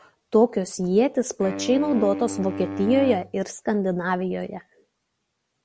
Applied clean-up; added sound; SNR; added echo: none; Wind instrument, woodwind instrument; 9 dB; none.